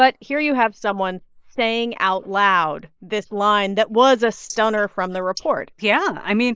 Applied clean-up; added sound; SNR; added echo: neural mask model Resemble Enhance denoiser.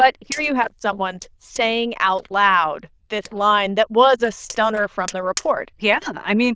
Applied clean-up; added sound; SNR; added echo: neural diffusion model UNIVERSE++.